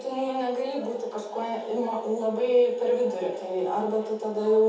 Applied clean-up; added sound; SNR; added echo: none; none; none; reverberation time 0.7 s.